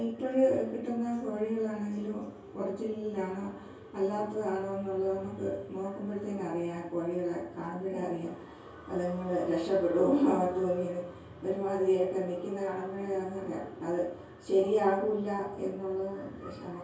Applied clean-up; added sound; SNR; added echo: none; none; none; reverberation time 0.6 s.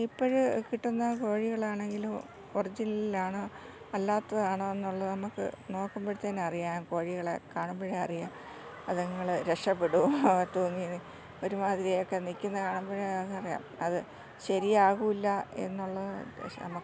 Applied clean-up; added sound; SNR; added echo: none; none; none; none.